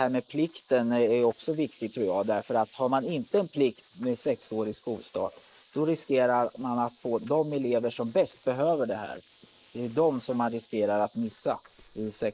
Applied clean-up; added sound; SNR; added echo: neural mask model Resemble Enhance denoiser.